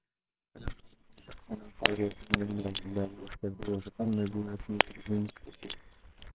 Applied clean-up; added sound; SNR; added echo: neural separator model SepFormer WHAMR!.